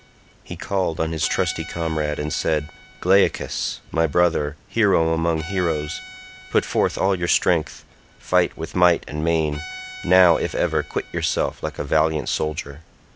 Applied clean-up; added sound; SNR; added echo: none; Bowed string instrument; 20 dB; none.